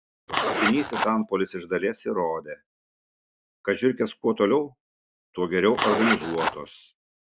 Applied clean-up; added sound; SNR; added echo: none; Zipper (clothing); 0 dB; none.